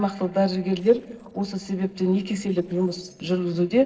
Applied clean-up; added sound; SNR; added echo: neural separator model SepFormer DNS4.